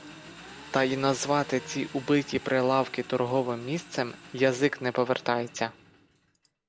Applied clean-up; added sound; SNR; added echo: none; Engine; 19 dB; none.